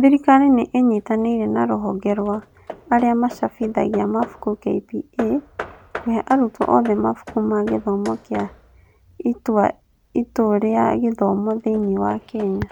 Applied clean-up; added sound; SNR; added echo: none; Hammer / Wood; 19 dB; none.